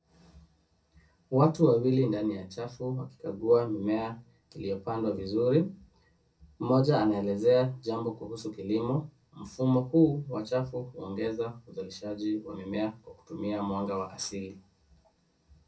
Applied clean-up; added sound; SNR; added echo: none; none; none; reverberation time 0.3 s.